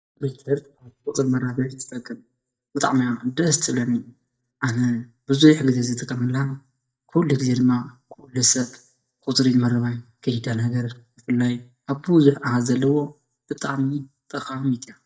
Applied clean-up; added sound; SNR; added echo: neural mask model DeepFilterNet 3.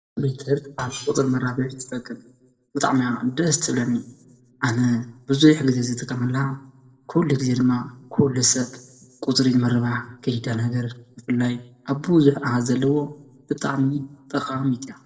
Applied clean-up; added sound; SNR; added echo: neural separator model SepFormer DNS4.